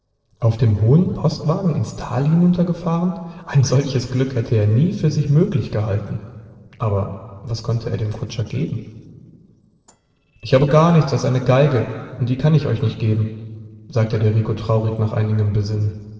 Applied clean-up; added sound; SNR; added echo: neural separator model SepFormer DNS4.